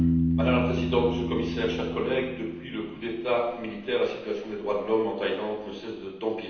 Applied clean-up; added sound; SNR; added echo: none; Piano; 2 dB; reverberation time 0.9 s.